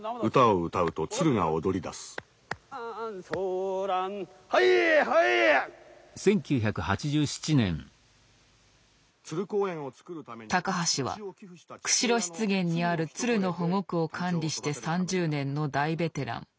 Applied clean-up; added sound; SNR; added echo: none; none; none; none.